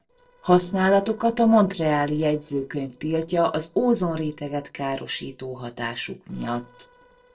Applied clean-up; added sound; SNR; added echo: neural separator model SepFormer DNS4.